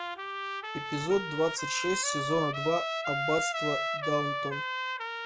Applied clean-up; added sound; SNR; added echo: none; Trumpet; 1 dB; none.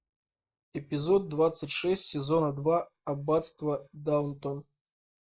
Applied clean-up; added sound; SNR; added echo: neural mask model Resemble Enhance denoiser.